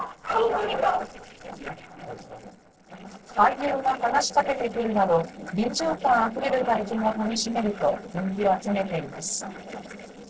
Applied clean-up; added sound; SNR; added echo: neural separator model SepFormer DNS4.